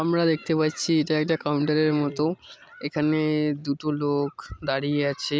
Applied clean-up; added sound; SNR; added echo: none; none; none; none.